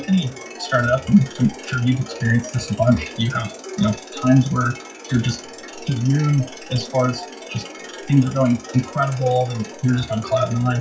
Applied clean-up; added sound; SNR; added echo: classical method WPE with log-MMSE.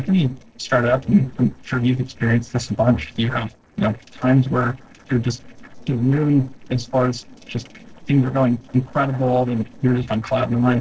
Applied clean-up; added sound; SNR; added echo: neural separator model SepFormer DNS4.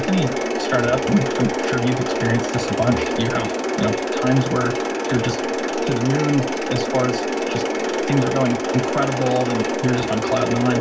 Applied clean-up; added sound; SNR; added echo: none; Mechanisms; 0 dB; reverberation time 0.4 s.